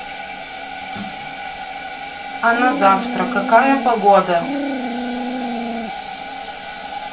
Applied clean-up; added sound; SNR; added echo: none; Dog; 5 dB; reverberation time 0.2 s.